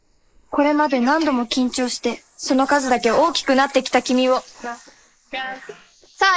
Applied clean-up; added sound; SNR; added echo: neural mask model Resemble Enhance denoiser.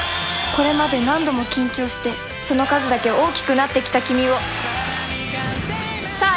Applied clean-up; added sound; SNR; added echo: none; none; none; none.